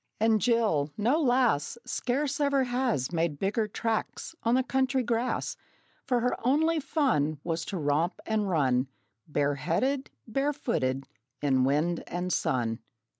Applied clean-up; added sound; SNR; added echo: none; none; none; none.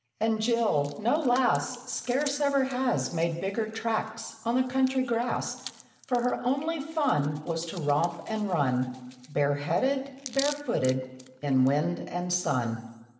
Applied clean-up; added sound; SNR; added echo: none; Hands; 20 dB; reverberation time 1.0 s.